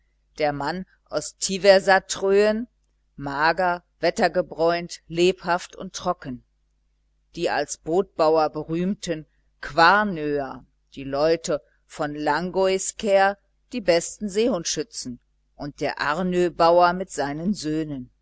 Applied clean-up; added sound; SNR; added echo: none; none; none; none.